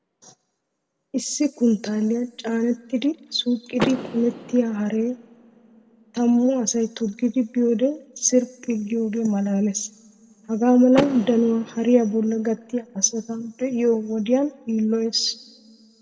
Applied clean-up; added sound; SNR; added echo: none; Door / Car; 16 dB; reverberation time 1.5 s.